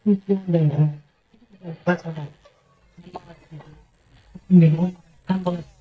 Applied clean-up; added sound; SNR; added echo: neural mask model DeepFilterNet 3.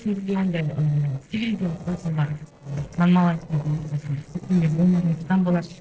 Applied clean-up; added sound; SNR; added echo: neural separator model SepFormer DNS4.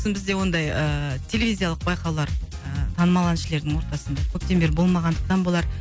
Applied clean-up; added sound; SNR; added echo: none; none; none; none.